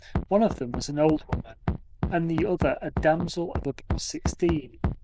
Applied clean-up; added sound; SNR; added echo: neural diffusion model UNIVERSE++.